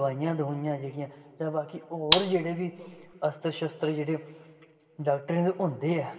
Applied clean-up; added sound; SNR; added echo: none; Gunshot, gunfire; 0 dB; reverberation time 1.6 s.